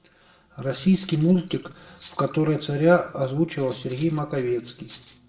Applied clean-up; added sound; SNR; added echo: none; Cutlery, silverware; 17 dB; reverberation time 0.7 s.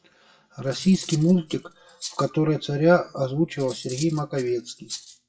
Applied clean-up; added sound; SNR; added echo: classical method WPE with log-MMSE.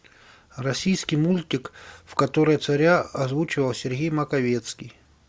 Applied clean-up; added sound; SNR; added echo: none; none; none; none.